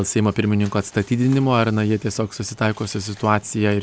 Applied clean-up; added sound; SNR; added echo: none; none; none; none.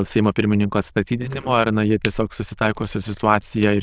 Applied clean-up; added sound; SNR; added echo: neural diffusion model UNIVERSE++.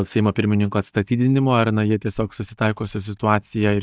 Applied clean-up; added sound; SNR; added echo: neural mask model DeepFilterNet 3.